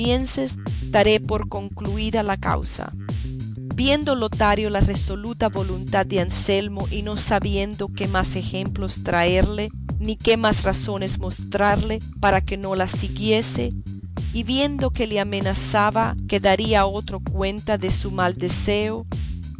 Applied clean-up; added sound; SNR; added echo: none; Bass guitar; 6 dB; none.